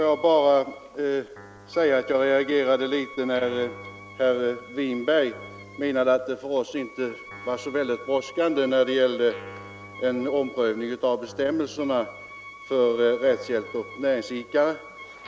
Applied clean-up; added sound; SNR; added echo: none; Wind instrument, woodwind instrument + Guitar; 19 dB; none.